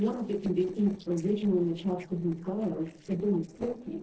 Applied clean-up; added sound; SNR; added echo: neural separator model SepFormer DNS4.